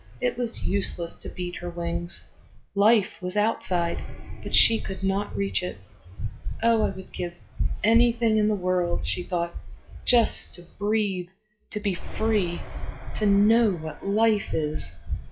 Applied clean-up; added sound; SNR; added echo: classical method WPE with log-MMSE.